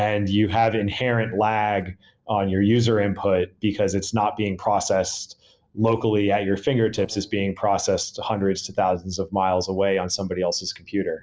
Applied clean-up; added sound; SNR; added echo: neural separator model SepFormer DNS4.